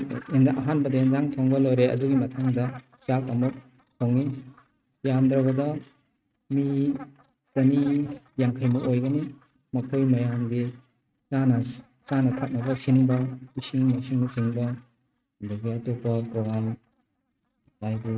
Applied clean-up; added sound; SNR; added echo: neural mask model RNNoise.